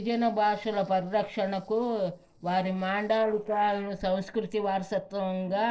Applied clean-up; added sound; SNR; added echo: neural separator model SepFormer DNS4.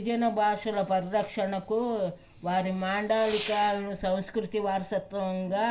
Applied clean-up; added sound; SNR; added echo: none; Fireworks; 16 dB; reverberation time 0.3 s.